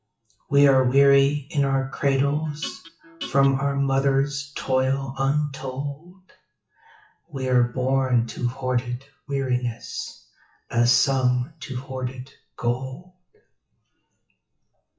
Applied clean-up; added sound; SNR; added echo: classical method WPE with log-MMSE.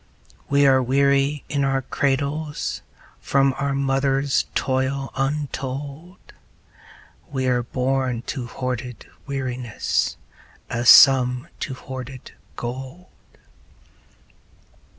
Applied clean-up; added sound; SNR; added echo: none; none; none; none.